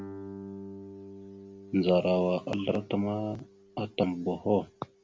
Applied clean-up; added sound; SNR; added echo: none; Guitar; 16 dB; none.